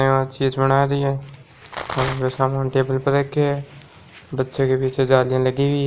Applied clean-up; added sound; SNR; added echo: none; Rattle; 9 dB; none.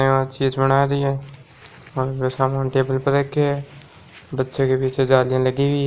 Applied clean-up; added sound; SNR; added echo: none; none; none; none.